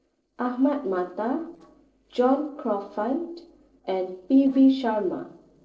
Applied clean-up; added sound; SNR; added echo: neural separator model SepFormer DNS4.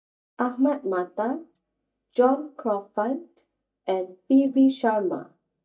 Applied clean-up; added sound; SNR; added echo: neural mask model DeepFilterNet 3.